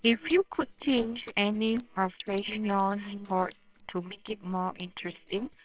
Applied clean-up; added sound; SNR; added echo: neural separator model SepFormer WHAMR!.